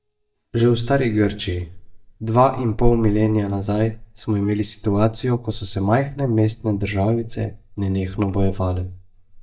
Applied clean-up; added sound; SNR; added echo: neural mask model DeepFilterNet 3.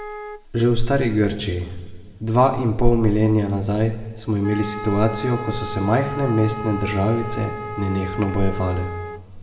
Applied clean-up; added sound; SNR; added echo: none; Wind instrument, woodwind instrument; 13 dB; reverberation time 1.3 s.